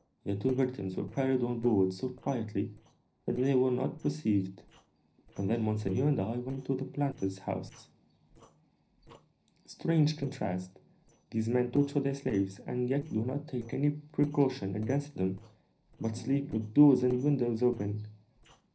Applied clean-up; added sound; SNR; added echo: neural separator model SepFormer DNS4.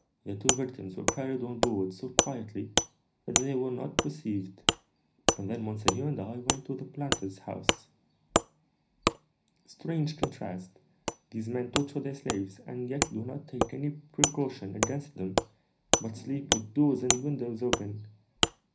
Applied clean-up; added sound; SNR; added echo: none; Wood; -1 dB; reverberation time 0.4 s.